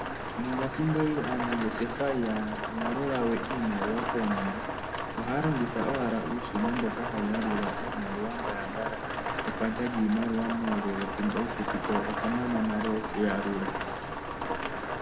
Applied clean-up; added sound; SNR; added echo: none; Rain; 2 dB; reverberation time 0.7 s.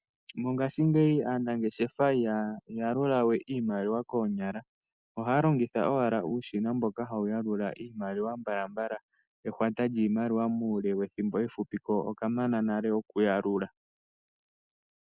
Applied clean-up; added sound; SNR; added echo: none; none; none; none.